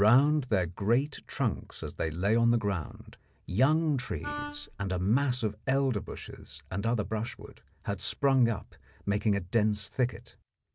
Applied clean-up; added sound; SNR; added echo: none; Wind instrument, woodwind instrument; 11 dB; none.